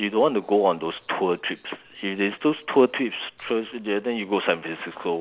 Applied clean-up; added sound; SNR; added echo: none; none; none; none.